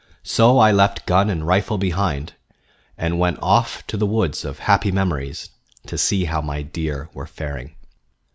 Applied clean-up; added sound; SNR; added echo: none; none; none; none.